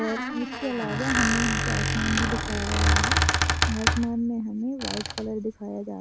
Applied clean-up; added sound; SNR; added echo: none; Squeak; -4 dB; none.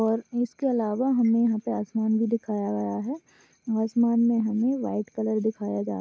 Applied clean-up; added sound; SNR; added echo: none; none; none; none.